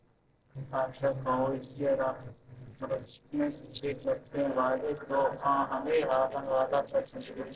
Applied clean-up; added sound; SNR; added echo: neural separator model SepFormer DNS4.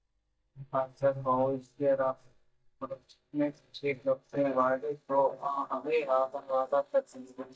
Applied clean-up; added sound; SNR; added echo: neural mask model DeepFilterNet 3.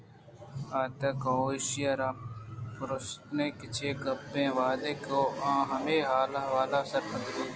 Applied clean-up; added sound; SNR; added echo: none; none; none; none.